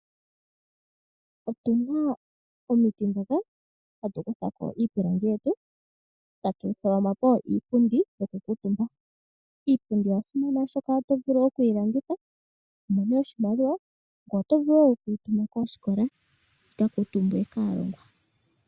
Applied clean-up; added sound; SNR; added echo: none; none; none; none.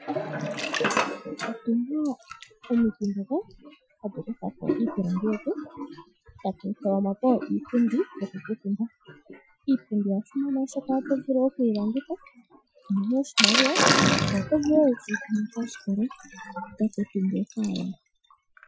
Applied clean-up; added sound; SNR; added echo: classical method Wiener filter.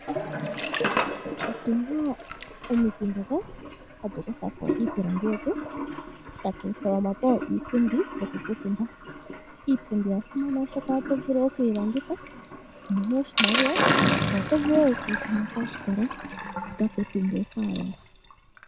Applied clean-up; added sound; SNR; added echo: none; Sink (filling or washing); 3 dB; none.